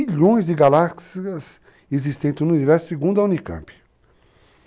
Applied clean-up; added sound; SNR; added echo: none; none; none; none.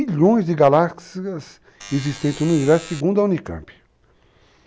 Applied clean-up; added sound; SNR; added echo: none; Alarm; 16 dB; none.